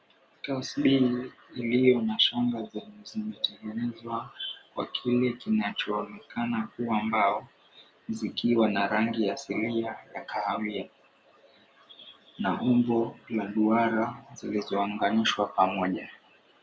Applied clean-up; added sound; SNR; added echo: none; none; none; none.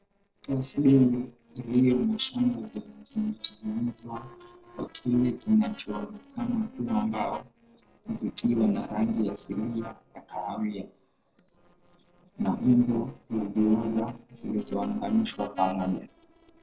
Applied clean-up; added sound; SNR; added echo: neural separator model SepFormer DNS4.